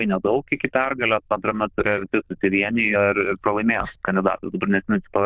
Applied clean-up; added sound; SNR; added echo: neural diffusion model UNIVERSE++.